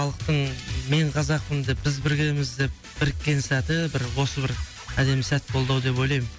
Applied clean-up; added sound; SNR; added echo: none; none; none; none.